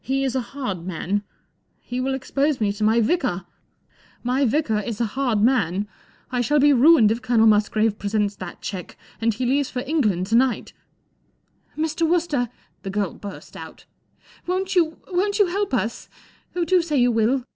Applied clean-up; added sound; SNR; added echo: none; none; none; none.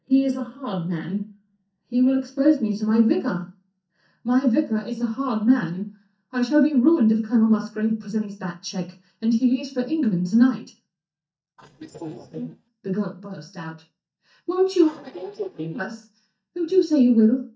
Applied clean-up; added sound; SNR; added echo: neural mask model DeepFilterNet 3.